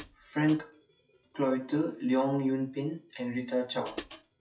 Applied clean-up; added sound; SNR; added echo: classical method WPE with log-MMSE.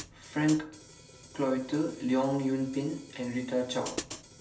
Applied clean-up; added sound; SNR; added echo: none; Hi-hat; 15 dB; reverberation time 0.2 s.